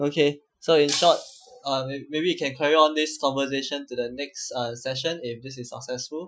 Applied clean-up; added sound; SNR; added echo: classical method Wiener filter.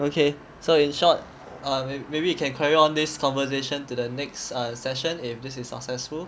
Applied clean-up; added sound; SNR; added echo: none; none; none; none.